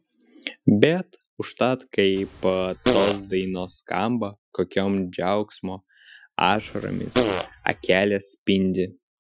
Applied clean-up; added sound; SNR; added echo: classical method Wiener filter.